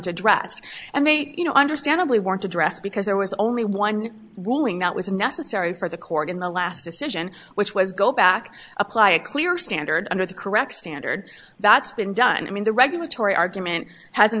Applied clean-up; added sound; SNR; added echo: none; none; none; none.